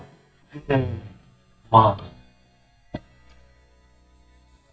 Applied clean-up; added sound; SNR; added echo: neural mask model DeepFilterNet 3.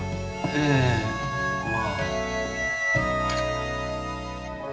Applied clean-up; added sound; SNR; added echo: none; Bowed string instrument; 16 dB; reverberation time 0.6 s.